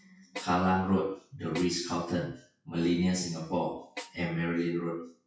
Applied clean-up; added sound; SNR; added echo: classical method WPE with log-MMSE.